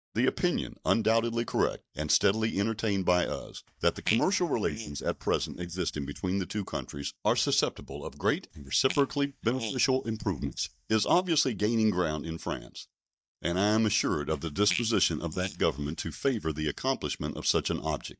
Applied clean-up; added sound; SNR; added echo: neural mask model DeepFilterNet 3.